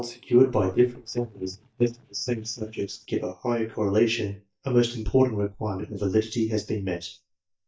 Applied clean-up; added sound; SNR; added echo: neural mask model DeepFilterNet 3.